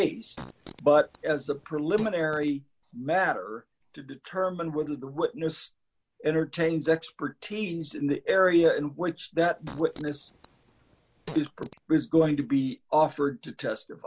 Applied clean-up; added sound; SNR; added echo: none; Fart; 19 dB; none.